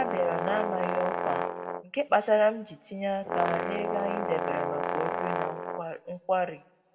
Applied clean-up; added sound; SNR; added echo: none; Brass instrument; 2 dB; reverberation time 1.5 s.